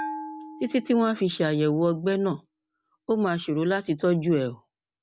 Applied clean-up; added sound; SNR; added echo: none; Bell; 17 dB; none.